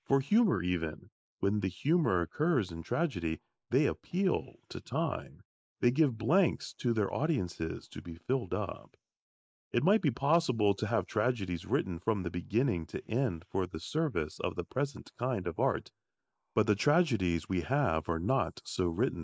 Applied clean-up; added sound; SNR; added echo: neural mask model Resemble Enhance denoiser.